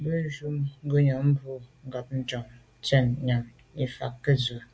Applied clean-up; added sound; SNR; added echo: none; none; none; none.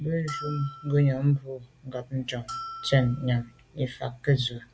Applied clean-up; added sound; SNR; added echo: none; Bell; 13 dB; none.